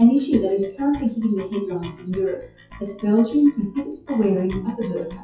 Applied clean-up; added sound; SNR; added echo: classical method WPE with log-MMSE.